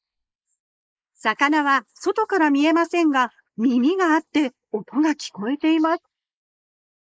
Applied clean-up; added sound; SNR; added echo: neural mask model Resemble Enhance denoiser.